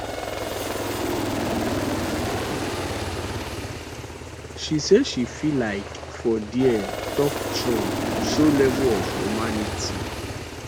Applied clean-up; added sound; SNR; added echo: none; Aircraft; 1 dB; none.